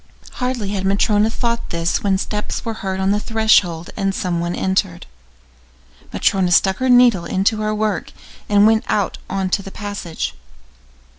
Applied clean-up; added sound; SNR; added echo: none; none; none; none.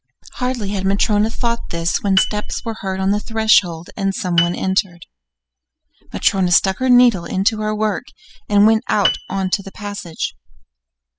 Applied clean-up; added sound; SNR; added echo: classical method spectral subtraction.